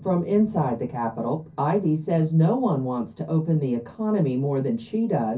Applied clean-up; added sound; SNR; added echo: none; none; none; reverberation time 0.3 s.